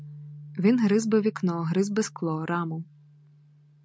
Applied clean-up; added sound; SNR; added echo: none; Bass guitar; 20 dB; none.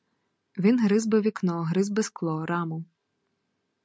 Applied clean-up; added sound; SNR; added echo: none; none; none; none.